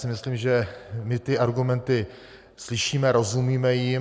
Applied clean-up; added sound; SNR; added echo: none; none; none; none.